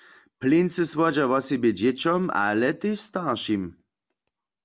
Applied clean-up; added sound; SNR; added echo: none; none; none; none.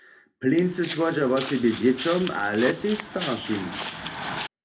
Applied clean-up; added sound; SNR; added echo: none; Walk, footsteps; 9 dB; reverberation time 0.3 s.